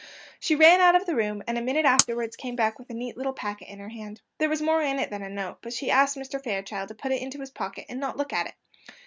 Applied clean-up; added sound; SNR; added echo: neural mask model RNNoise.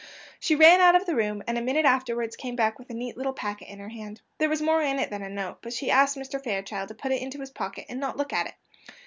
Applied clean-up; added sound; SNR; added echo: none; none; none; none.